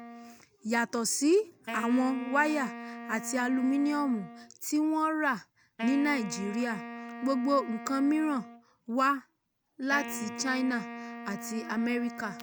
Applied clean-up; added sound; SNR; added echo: none; Wind instrument, woodwind instrument; 12 dB; none.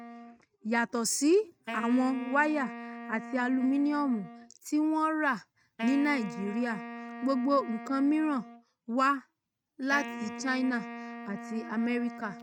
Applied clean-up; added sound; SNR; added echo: neural mask model RNNoise.